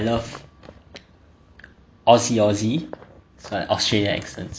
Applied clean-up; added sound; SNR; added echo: none; none; none; none.